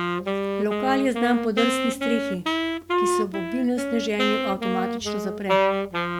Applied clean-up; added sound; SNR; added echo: none; Wind instrument, woodwind instrument; -1 dB; none.